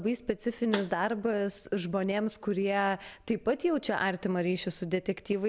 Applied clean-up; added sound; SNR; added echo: none; Snare drum; 9 dB; none.